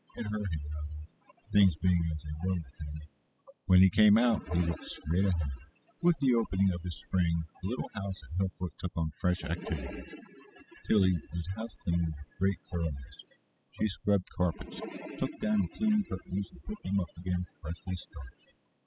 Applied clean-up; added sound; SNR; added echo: classical method spectral subtraction.